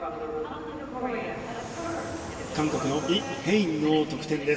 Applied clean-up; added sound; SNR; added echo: none; Fixed-wing aircraft, airplane; 12 dB; reverberation time 2.0 s.